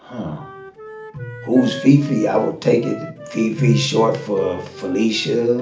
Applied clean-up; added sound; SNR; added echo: none; Wind instrument, woodwind instrument; 17 dB; reverberation time 0.4 s.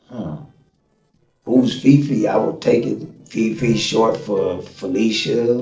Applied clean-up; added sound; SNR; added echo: neural separator model SepFormer DNS4.